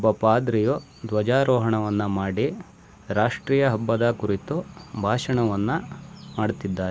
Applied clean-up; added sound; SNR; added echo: none; none; none; none.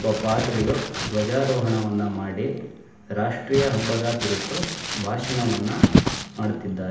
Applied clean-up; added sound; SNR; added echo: none; Crumpling, crinkling; 3 dB; reverberation time 0.8 s.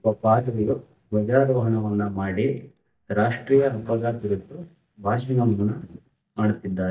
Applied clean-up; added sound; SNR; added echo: neural mask model DeepFilterNet 3.